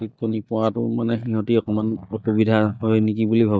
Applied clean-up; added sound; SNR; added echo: neural mask model DeepFilterNet 3.